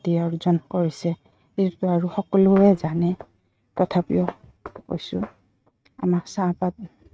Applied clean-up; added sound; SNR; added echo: neural mask model RNNoise.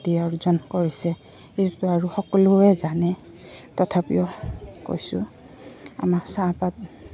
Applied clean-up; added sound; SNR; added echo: none; none; none; none.